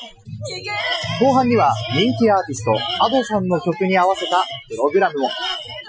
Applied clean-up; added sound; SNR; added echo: classical method Wiener filter.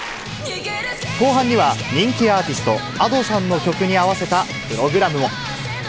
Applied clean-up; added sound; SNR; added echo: none; none; none; none.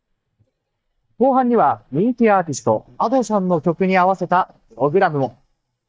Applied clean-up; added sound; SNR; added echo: neural mask model DeepFilterNet 3.